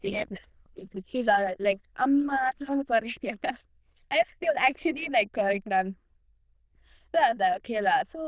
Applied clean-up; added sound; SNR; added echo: neural diffusion model UNIVERSE++.